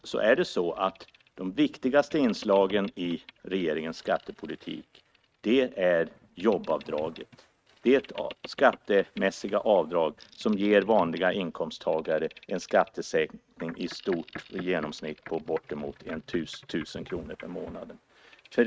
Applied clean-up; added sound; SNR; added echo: neural mask model RNNoise.